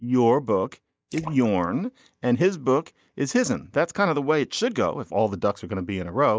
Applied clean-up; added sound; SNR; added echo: neural mask model DeepFilterNet 3.